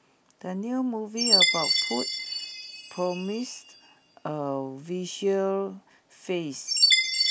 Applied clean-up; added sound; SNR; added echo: none; Chime; -3 dB; none.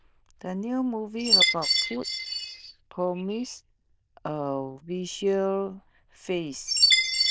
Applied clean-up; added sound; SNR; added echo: neural diffusion model UNIVERSE++.